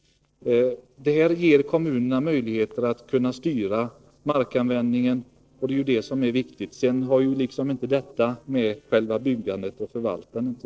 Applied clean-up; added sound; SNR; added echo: neural separator model SepFormer DNS4.